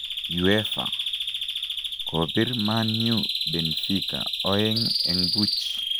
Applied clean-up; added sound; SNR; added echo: none; Bird vocalization, bird call, bird song; 0 dB; none.